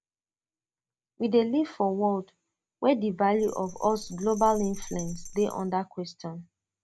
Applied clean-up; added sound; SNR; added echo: none; Bell; 13 dB; none.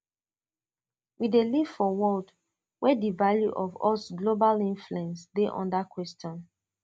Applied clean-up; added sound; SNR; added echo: none; none; none; none.